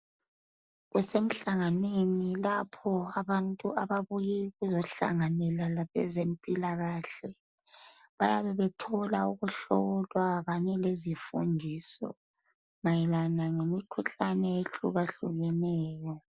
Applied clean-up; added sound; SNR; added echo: none; none; none; none.